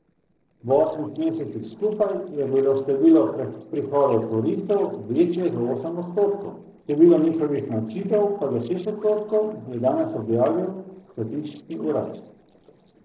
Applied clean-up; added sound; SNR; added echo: neural separator model SepFormer DNS4.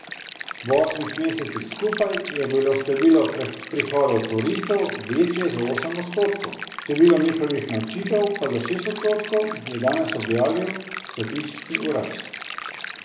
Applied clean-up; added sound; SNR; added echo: none; Stream; 11 dB; reverberation time 0.7 s.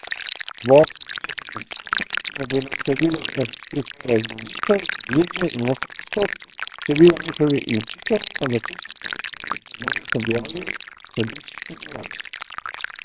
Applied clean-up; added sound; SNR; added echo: neural separator model SepFormer WHAMR!.